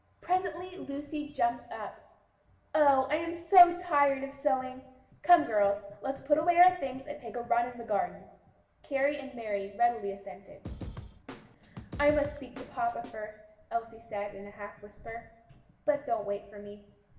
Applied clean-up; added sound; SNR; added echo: none; Snare drum / Drum kit; 13 dB; reverberation time 0.8 s.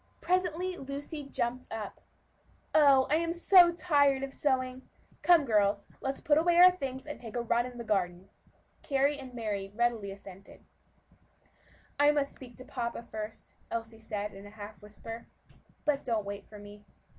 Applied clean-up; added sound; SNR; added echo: none; none; none; none.